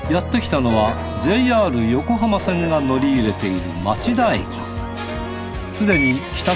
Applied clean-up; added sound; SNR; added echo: none; Dog + Bowed string instrument; 13 dB; none.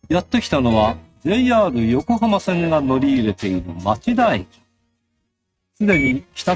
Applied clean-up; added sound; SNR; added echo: neural mask model RNNoise.